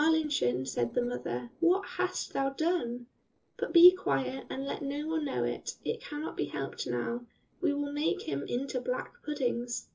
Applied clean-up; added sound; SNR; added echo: neural separator model SepFormer DNS4.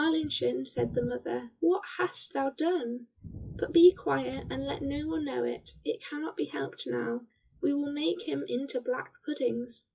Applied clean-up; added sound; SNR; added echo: classical method WPE with log-MMSE.